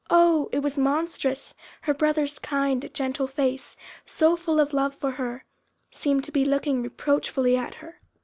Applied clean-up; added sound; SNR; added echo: none; none; none; none.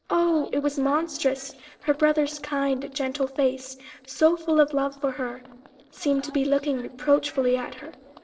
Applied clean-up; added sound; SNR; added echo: neural separator model SepFormer DNS4.